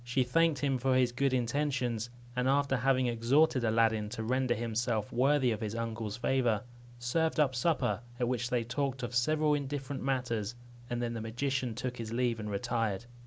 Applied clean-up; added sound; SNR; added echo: none; none; none; none.